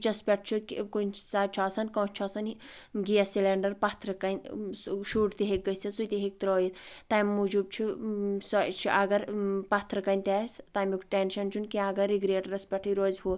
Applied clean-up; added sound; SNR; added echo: none; none; none; none.